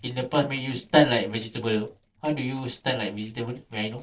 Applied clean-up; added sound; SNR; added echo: neural separator model SepFormer DNS4.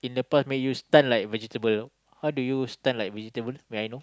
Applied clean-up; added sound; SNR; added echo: none; none; none; none.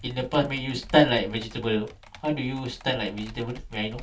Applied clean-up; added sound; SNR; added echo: none; Computer keyboard; 18 dB; reverberation time 0.2 s.